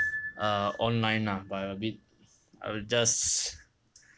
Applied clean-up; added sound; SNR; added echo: none; Piano; 10 dB; none.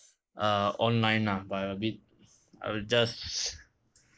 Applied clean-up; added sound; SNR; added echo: neural mask model Resemble Enhance denoiser.